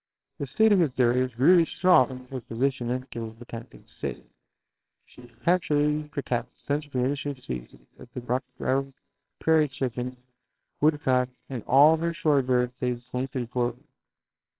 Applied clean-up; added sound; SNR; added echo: neural separator model SepFormer WHAMR!.